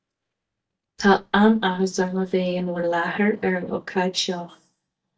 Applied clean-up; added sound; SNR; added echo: neural mask model DeepFilterNet 3.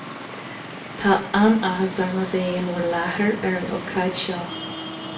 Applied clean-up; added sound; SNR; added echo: none; Traffic noise, roadway noise; 10 dB; reverberation time 0.6 s.